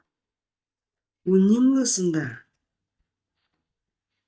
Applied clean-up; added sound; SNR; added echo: neural mask model DeepFilterNet 3.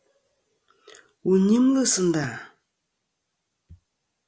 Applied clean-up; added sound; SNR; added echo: none; none; none; none.